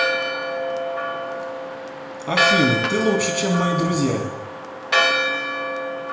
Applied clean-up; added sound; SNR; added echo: none; Church bell; -2 dB; reverberation time 0.8 s.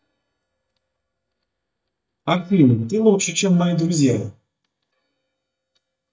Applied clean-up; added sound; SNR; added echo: neural mask model DeepFilterNet 3.